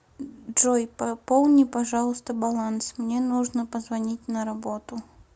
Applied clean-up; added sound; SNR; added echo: none; none; none; none.